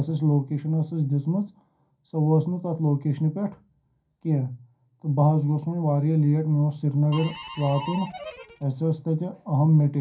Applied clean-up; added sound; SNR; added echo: none; Harmonica; 13 dB; reverberation time 0.3 s.